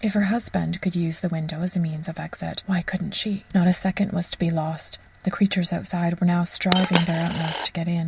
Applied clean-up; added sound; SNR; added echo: none; Coin (dropping); 3 dB; none.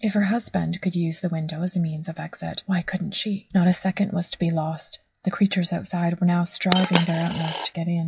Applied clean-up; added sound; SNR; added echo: classical method log-MMSE.